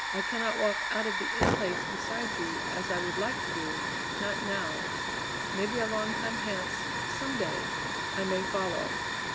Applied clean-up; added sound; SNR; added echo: none; Hiss / Fire; -3 dB; none.